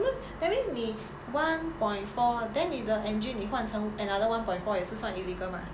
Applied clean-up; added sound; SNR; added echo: none; none; none; none.